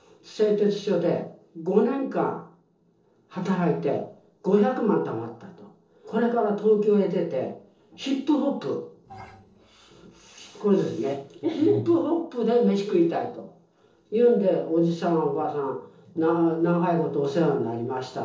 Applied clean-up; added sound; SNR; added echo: neural separator model SepFormer DNS4.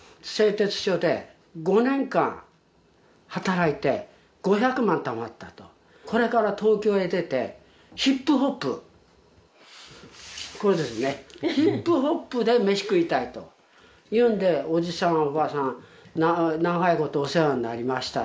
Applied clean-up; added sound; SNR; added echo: none; none; none; none.